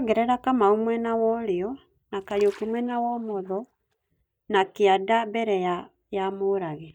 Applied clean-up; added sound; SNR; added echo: neural mask model DeepFilterNet 3.